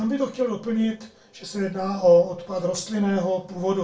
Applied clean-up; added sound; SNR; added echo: none; none; none; reverberation time 0.3 s.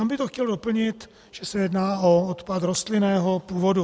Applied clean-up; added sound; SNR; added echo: none; none; none; none.